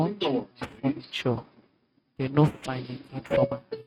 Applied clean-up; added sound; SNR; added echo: neural mask model RNNoise.